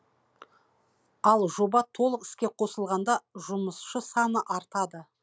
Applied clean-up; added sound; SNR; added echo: none; none; none; none.